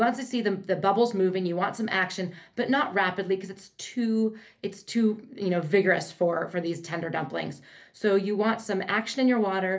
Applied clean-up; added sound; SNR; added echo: none; none; none; reverberation time 0.3 s.